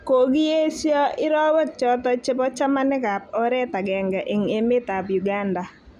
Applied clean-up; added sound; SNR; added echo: none; none; none; none.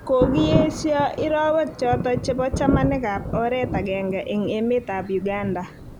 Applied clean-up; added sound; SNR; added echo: none; Thunder; 5 dB; none.